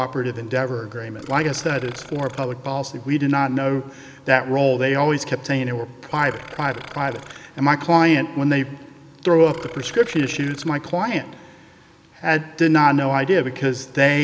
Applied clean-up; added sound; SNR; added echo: none; Burping, eructation; 20 dB; none.